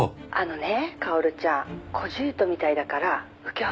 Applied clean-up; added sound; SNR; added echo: none; none; none; none.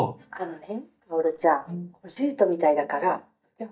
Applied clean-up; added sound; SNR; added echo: neural mask model DeepFilterNet 3.